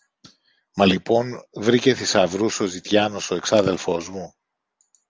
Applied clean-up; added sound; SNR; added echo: none; none; none; none.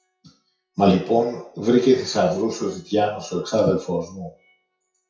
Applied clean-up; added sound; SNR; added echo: classical method WPE with log-MMSE.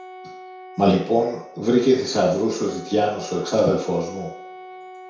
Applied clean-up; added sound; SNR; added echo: none; Wind instrument, woodwind instrument; 18 dB; reverberation time 0.6 s.